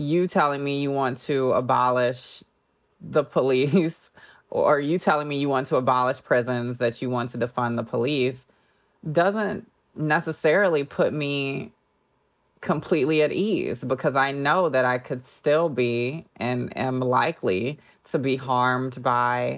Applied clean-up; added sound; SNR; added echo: none; none; none; none.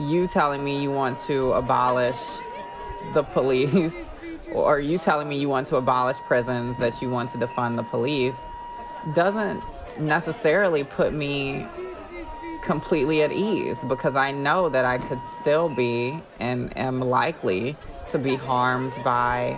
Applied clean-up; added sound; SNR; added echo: none; Crowd / Fireworks + Wind instrument, woodwind instrument; 12 dB; none.